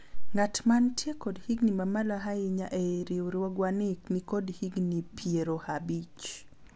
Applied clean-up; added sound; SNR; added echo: none; none; none; none.